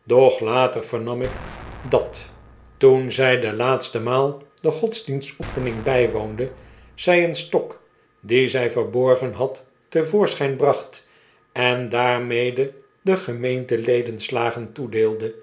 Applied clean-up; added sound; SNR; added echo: none; Explosion; 18 dB; none.